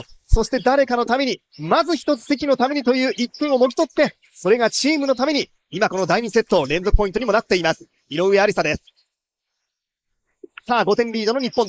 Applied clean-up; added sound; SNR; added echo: neural mask model Resemble Enhance denoiser.